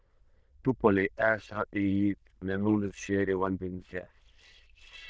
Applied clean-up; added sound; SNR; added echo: neural diffusion model UNIVERSE++.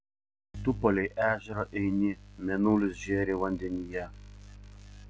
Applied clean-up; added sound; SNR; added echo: none; none; none; none.